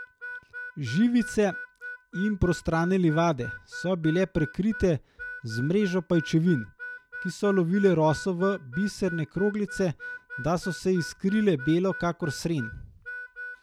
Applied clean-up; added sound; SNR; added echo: none; Harmonica; 14 dB; none.